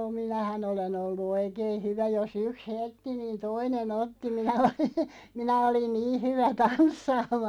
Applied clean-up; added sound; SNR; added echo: none; none; none; none.